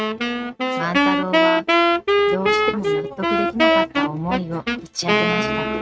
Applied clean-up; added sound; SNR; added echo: neural mask model RNNoise.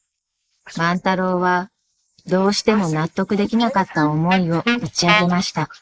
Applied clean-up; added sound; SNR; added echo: neural mask model Resemble Enhance denoiser.